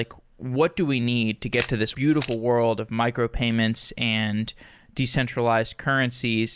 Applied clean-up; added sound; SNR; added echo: none; Camera; 17 dB; none.